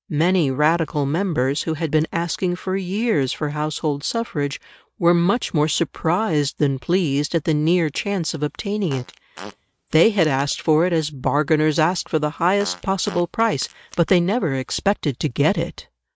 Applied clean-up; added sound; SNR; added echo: neural mask model RNNoise.